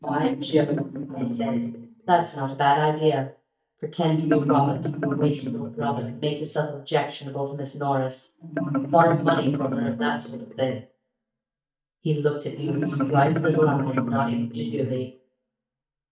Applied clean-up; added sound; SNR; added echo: neural mask model DeepFilterNet 3.